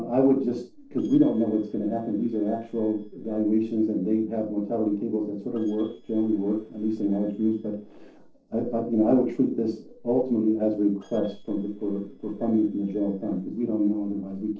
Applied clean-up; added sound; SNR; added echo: neural separator model SepFormer DNS4.